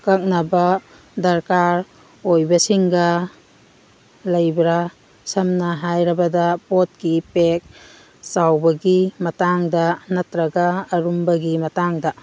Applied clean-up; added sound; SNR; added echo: none; none; none; none.